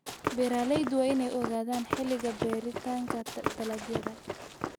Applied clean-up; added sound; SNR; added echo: none; Walk, footsteps / Run; 5 dB; none.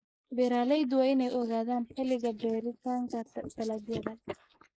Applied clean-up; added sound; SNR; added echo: neural mask model Resemble Enhance denoiser.